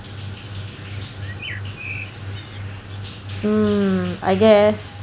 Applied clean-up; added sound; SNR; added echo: none; Bird; 16 dB; none.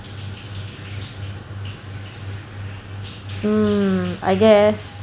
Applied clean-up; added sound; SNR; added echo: none; none; none; none.